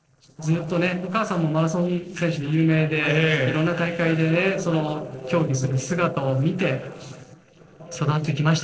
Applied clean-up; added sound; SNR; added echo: neural separator model SepFormer DNS4.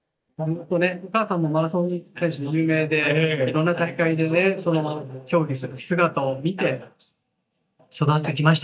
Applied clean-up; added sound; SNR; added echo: neural mask model DeepFilterNet 3.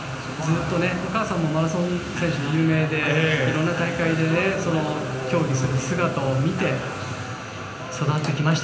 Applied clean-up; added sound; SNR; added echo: none; Bathtub (filling or washing); 19 dB; reverberation time 0.8 s.